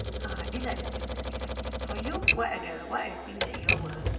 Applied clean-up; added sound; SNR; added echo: none; Typewriter; -5 dB; reverberation time 2.4 s.